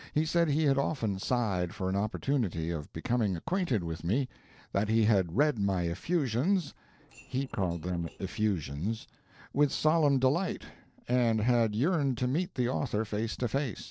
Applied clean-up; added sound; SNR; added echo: neural separator model SepFormer DNS4.